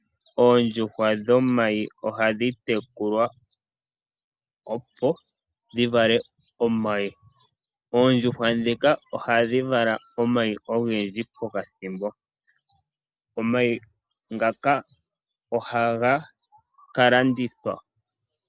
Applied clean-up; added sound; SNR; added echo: none; none; none; none.